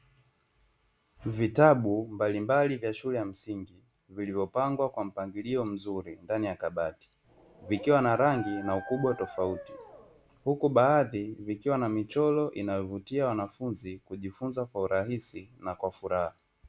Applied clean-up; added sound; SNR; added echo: none; Dog; 14 dB; none.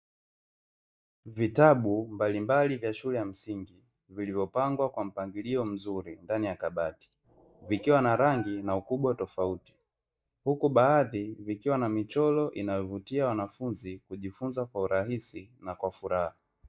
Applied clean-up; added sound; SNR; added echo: neural mask model DeepFilterNet 3.